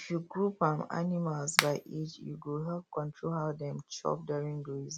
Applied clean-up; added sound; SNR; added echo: none; Finger snapping; 1 dB; none.